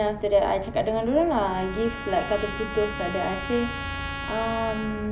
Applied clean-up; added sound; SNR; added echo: none; Trumpet; 10 dB; none.